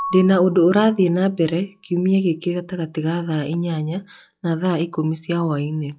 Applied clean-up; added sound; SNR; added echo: classical method log-MMSE.